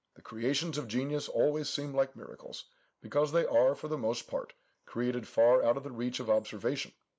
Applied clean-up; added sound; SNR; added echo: neural mask model Resemble Enhance denoiser.